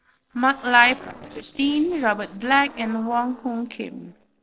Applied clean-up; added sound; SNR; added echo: neural separator model SepFormer DNS4.